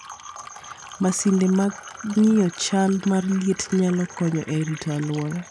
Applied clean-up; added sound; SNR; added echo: none; Fill (with liquid); 18 dB; none.